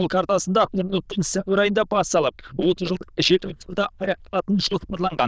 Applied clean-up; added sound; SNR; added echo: neural diffusion model UNIVERSE++.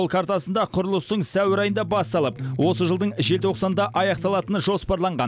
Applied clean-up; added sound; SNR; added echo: none; Electric guitar; 12 dB; none.